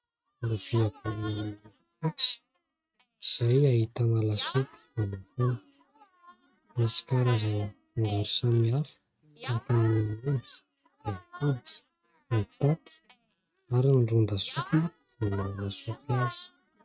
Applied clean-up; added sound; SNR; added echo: neural mask model RNNoise.